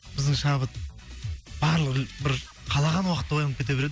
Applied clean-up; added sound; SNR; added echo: none; none; none; none.